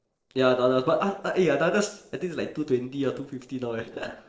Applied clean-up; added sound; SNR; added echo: neural separator model SepFormer DNS4.